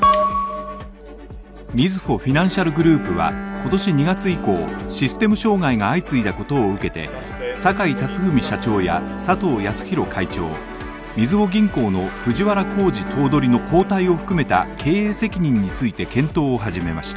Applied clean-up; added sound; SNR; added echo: none; Bowed string instrument; 13 dB; none.